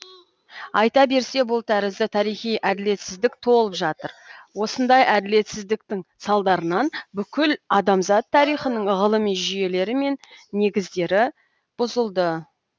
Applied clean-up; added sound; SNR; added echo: none; none; none; none.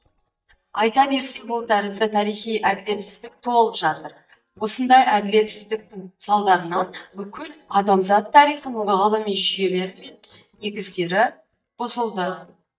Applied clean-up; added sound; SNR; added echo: neural mask model DeepFilterNet 3.